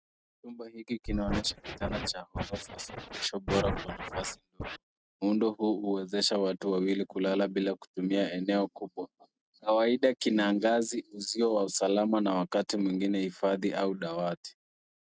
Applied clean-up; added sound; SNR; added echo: neural mask model RNNoise.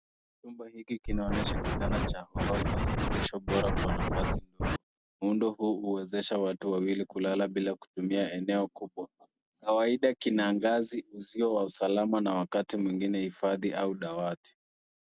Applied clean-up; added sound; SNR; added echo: none; Scratching (performance technique); -1 dB; none.